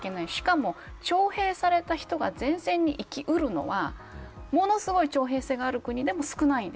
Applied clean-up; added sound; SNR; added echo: none; none; none; none.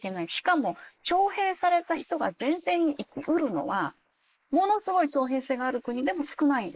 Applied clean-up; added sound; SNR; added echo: neural mask model Resemble Enhance denoiser.